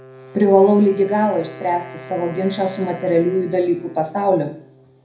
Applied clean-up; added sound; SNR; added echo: none; Wind instrument, woodwind instrument; 19 dB; reverberation time 0.4 s.